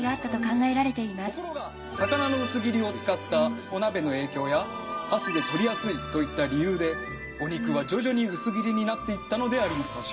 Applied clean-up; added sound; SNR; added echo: none; Brass instrument; 8 dB; reverberation time 1.1 s.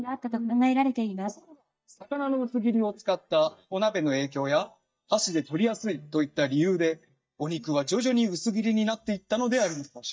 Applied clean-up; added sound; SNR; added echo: neural mask model DeepFilterNet 3.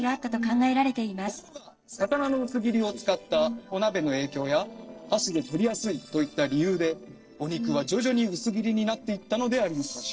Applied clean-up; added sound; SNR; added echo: neural separator model SepFormer DNS4.